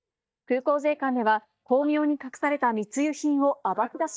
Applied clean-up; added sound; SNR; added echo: neural mask model DeepFilterNet 3.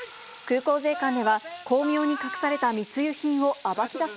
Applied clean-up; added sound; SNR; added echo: none; Water tap, faucet / Liquid; 18 dB; none.